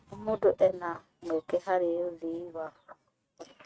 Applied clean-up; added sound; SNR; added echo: neural mask model RNNoise.